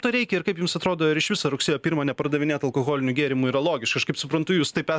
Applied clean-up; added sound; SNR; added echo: none; none; none; none.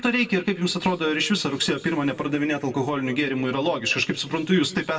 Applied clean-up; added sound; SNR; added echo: none; none; none; reverberation time 1.4 s.